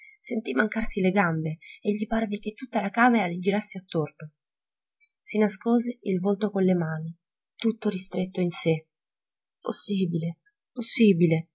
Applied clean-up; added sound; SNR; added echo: none; none; none; none.